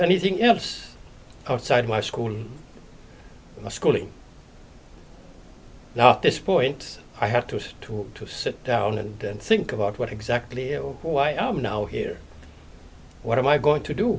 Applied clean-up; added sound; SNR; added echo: none; none; none; none.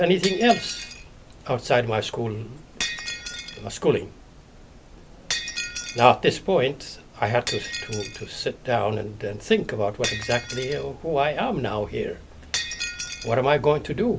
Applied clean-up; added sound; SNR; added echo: none; Shatter; 11 dB; none.